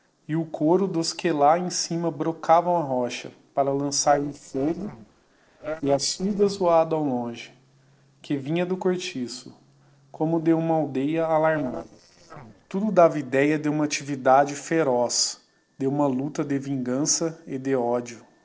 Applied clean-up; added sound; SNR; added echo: neural separator model SepFormer DNS4.